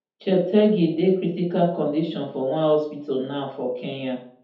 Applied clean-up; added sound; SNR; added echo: none; none; none; reverberation time 0.6 s.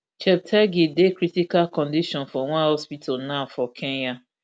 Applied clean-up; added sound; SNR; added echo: none; none; none; none.